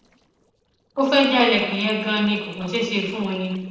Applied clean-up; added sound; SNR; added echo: neural separator model SepFormer DNS4.